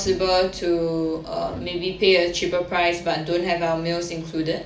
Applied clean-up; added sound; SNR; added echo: none; Bowed string instrument; 19 dB; reverberation time 0.4 s.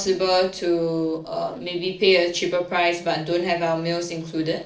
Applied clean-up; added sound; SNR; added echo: neural separator model SepFormer DNS4.